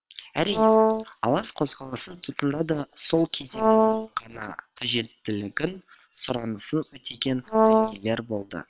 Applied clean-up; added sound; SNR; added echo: neural separator model SepFormer WHAM!.